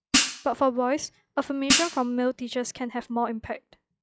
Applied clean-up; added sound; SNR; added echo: classical method log-MMSE.